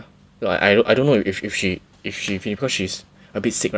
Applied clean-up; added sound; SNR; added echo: none; none; none; none.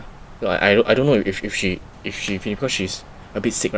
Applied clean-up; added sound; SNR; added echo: none; Wind; 18 dB; none.